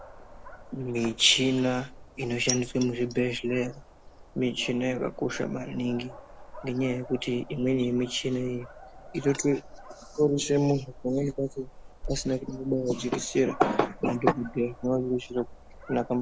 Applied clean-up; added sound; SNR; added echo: none; Dog; 16 dB; none.